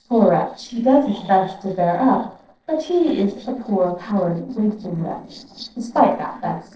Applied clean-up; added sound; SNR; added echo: neural separator model SepFormer DNS4.